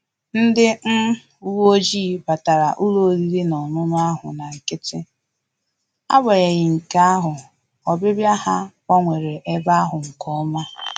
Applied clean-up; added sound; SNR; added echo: none; none; none; none.